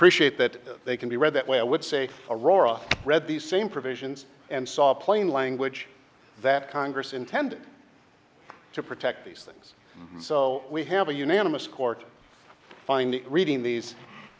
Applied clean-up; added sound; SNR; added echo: none; none; none; none.